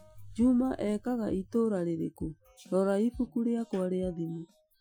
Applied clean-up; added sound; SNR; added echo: classical method Wiener filter.